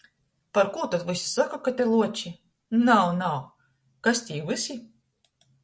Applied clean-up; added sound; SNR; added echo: none; none; none; none.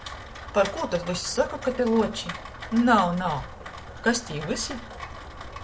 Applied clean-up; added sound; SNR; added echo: none; Rain; 12 dB; none.